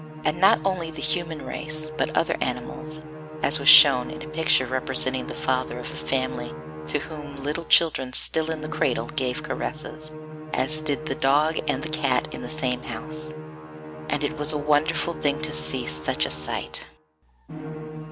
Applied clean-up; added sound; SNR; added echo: none; Musical instrument; 10 dB; none.